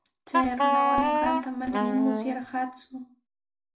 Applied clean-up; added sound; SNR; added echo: none; Wind instrument, woodwind instrument; -5 dB; reverberation time 0.3 s.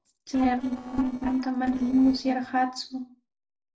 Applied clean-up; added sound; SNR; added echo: neural separator model SepFormer DNS4.